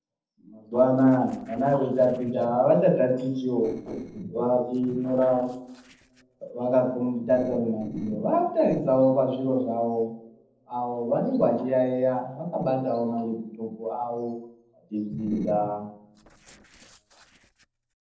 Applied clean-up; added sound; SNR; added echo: neural separator model SepFormer DNS4.